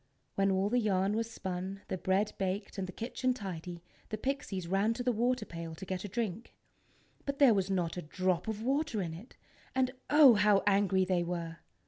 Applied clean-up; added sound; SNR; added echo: none; none; none; none.